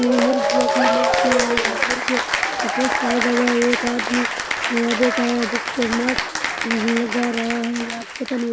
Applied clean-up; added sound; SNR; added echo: none; Applause / Cheering; -1 dB; none.